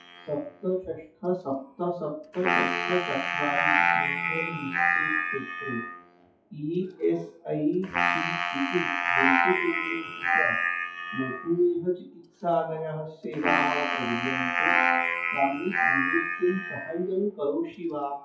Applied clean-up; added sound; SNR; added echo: classical method WPE with log-MMSE.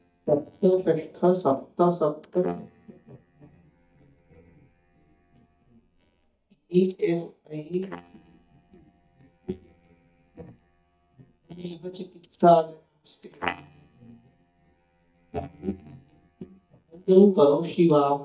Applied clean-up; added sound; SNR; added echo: neural mask model DeepFilterNet 3.